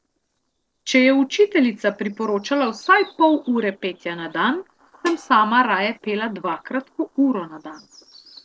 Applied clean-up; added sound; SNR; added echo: neural separator model SepFormer DNS4.